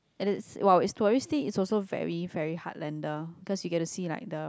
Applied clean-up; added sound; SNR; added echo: none; none; none; none.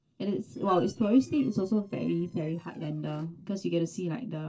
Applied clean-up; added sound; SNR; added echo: neural separator model SepFormer DNS4.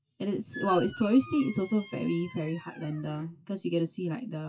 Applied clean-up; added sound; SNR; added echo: classical method WPE with log-MMSE.